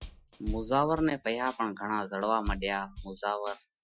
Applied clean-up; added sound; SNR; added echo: classical method Wiener filter.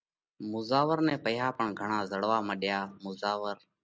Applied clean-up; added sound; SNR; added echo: none; none; none; none.